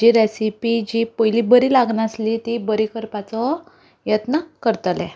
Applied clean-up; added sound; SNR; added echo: none; none; none; none.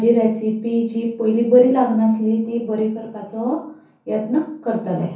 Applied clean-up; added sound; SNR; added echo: none; none; none; reverberation time 0.6 s.